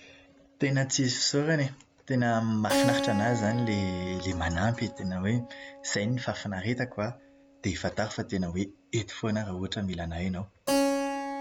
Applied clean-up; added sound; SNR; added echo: none; Keyboard (musical); 6 dB; none.